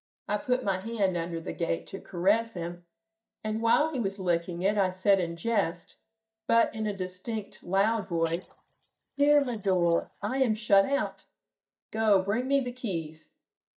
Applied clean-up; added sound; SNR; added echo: neural mask model DeepFilterNet 3.